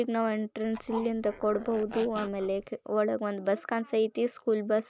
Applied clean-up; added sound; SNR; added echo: none; Zipper (clothing); 14 dB; none.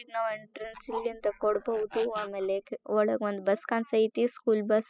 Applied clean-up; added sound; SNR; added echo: classical method spectral subtraction.